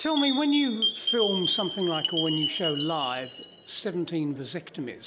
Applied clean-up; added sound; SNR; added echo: none; Chime; 3 dB; none.